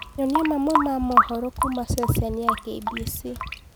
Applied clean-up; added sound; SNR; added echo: none; Drip / Sink (filling or washing) / Water tap, faucet; 0 dB; none.